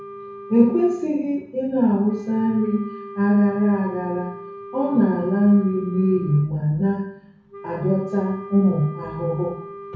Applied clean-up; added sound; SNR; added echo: none; Wind instrument, woodwind instrument; 16 dB; reverberation time 0.6 s.